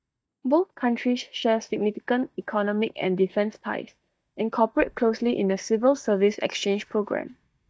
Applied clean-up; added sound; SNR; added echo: neural mask model DeepFilterNet 3.